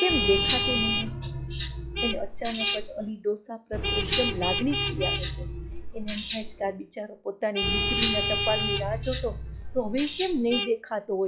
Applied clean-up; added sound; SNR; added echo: classical method log-MMSE.